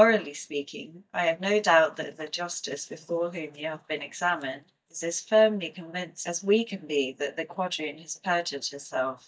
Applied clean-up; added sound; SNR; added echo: neural mask model DeepFilterNet 3.